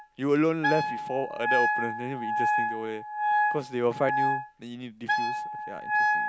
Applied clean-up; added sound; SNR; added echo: none; Wind instrument, woodwind instrument; -2 dB; none.